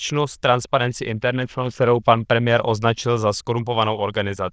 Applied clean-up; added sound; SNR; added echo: neural diffusion model UNIVERSE++.